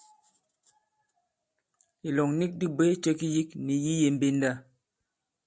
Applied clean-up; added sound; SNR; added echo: none; none; none; none.